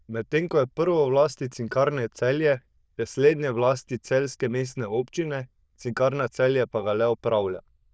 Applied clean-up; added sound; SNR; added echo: neural diffusion model UNIVERSE++.